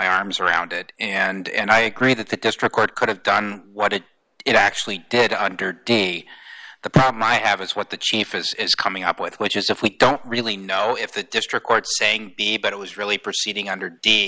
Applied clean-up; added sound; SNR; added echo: none; none; none; none.